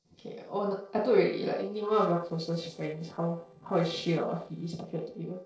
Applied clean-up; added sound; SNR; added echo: neural separator model SepFormer DNS4.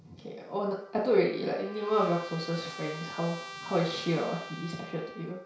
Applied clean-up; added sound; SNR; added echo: none; Trumpet; 14 dB; reverberation time 0.6 s.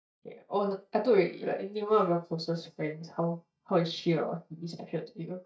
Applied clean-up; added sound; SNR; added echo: neural mask model DeepFilterNet 3.